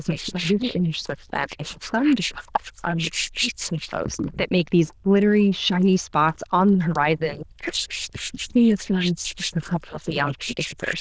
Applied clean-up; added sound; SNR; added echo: neural diffusion model UNIVERSE++.